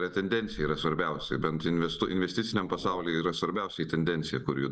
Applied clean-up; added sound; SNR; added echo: neural mask model DeepFilterNet 3.